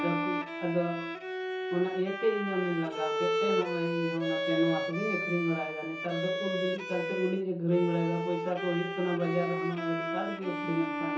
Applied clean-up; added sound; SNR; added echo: none; Bowed string instrument; 2 dB; reverberation time 0.7 s.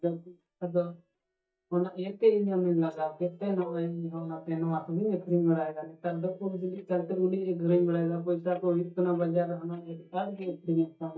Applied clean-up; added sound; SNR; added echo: neural mask model DeepFilterNet 3.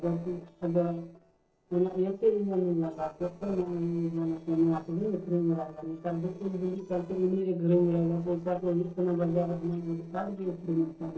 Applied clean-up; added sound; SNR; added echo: neural separator model SepFormer DNS4.